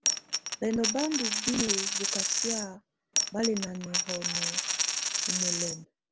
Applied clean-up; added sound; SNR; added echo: none; Coin (dropping); -4 dB; none.